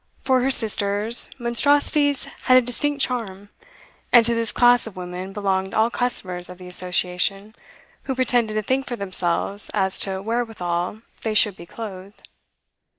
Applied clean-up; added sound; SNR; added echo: none; none; none; none.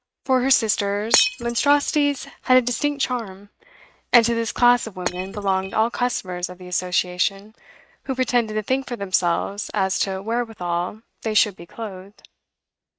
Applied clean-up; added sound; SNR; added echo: neural mask model RNNoise.